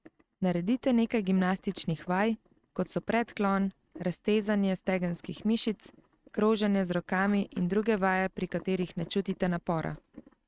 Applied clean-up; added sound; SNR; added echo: neural mask model RNNoise.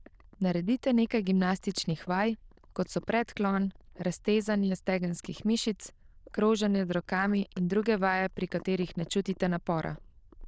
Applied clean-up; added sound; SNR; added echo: neural diffusion model UNIVERSE++.